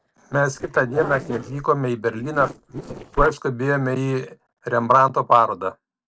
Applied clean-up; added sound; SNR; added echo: neural separator model SepFormer DNS4.